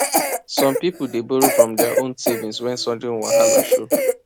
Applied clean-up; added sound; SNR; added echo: none; Cough; -4 dB; none.